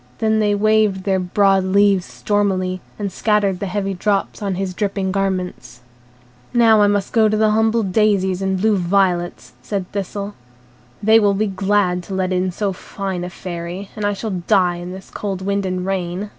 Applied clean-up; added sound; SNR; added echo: none; none; none; none.